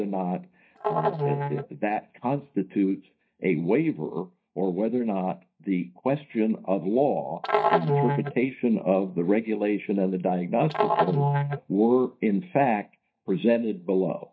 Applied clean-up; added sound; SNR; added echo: neural mask model DeepFilterNet 3.